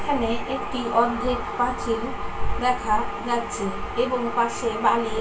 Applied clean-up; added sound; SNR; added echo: none; none; none; reverberation time 0.3 s.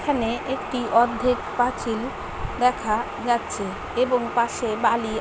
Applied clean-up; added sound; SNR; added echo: none; none; none; none.